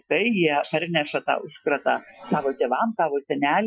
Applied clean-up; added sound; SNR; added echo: classical method Wiener filter.